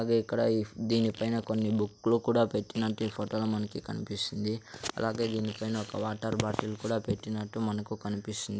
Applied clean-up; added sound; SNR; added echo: none; Fart; 18 dB; none.